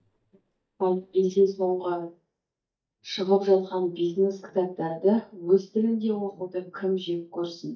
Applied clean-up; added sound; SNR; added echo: neural mask model DeepFilterNet 3.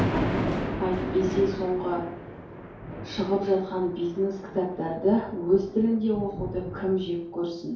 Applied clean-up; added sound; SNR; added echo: none; Thunder; 6 dB; reverberation time 2.4 s.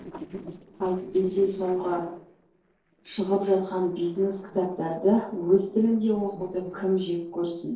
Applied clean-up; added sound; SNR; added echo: neural separator model SepFormer DNS4.